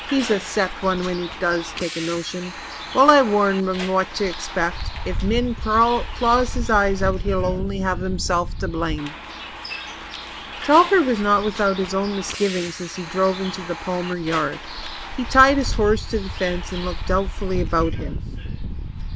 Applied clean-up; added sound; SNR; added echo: none; Bus; 7 dB; none.